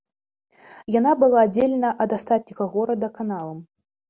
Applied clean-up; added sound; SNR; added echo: none; none; none; none.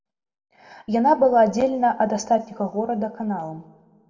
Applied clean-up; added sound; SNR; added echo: none; none; none; reverberation time 1.0 s.